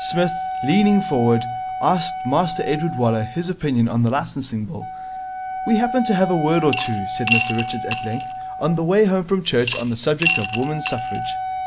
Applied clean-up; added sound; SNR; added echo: none; Wind instrument, woodwind instrument + Coin (dropping) / Glass; 6 dB; none.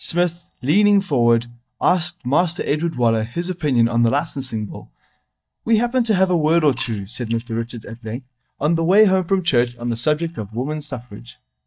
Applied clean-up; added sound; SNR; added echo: neural mask model DeepFilterNet 3.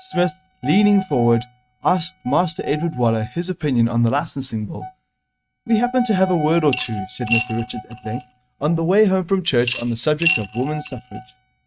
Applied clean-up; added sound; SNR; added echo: neural mask model RNNoise.